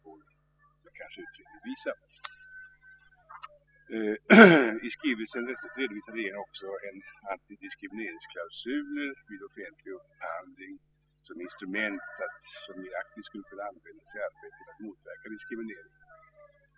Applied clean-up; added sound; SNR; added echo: classical method spectral subtraction.